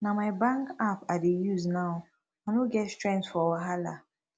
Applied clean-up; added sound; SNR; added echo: none; none; none; none.